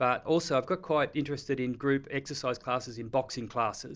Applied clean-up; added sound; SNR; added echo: none; none; none; none.